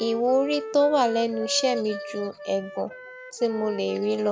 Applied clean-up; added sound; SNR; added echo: none; Wind instrument, woodwind instrument; 12 dB; none.